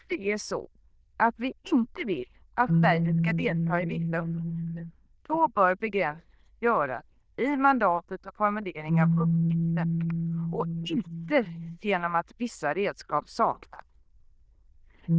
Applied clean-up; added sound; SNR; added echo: neural diffusion model UNIVERSE++.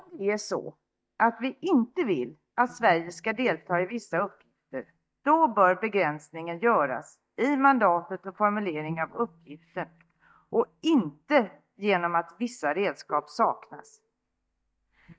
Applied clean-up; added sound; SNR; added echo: neural mask model DeepFilterNet 3.